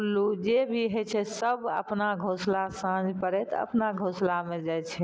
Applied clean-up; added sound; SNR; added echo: none; none; none; none.